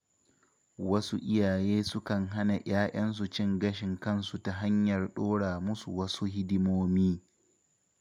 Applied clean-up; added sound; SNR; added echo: none; none; none; none.